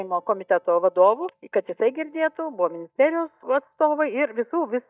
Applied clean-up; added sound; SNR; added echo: neural mask model DeepFilterNet 3.